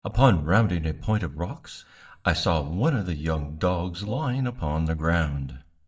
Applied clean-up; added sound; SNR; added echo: neural mask model DeepFilterNet 3.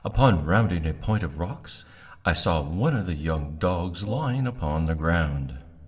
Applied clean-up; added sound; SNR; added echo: none; Brass instrument; 18 dB; reverberation time 1.6 s.